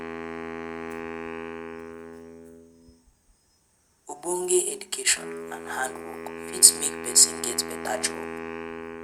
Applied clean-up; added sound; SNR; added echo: none; Wind instrument, woodwind instrument; 9 dB; none.